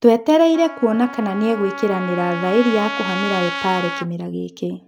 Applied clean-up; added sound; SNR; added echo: none; Trumpet; 10 dB; none.